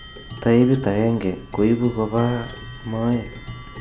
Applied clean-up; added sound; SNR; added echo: none; Clock; 13 dB; none.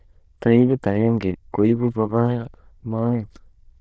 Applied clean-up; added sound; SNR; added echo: neural diffusion model UNIVERSE++.